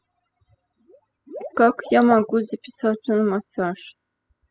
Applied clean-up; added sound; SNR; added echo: classical method spectral subtraction.